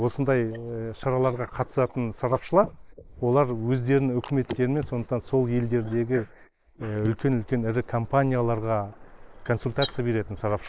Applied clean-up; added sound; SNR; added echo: neural mask model Resemble Enhance denoiser.